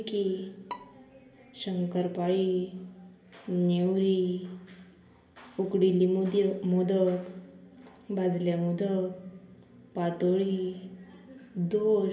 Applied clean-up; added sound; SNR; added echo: none; Bowed string instrument; 19 dB; reverberation time 1.7 s.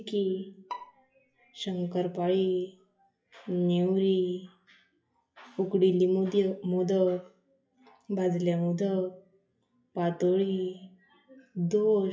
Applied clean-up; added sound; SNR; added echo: classical method WPE with log-MMSE.